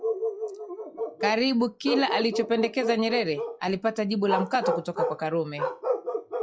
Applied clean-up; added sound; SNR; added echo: classical method log-MMSE.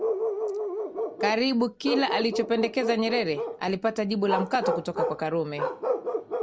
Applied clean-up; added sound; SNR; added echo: none; Bark; 3 dB; none.